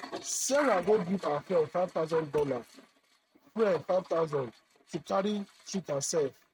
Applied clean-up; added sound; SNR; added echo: neural mask model RNNoise.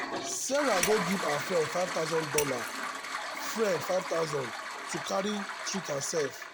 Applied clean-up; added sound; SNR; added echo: none; Shatter + Toilet flush; 4 dB; none.